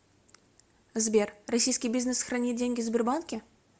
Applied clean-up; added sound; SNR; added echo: none; none; none; none.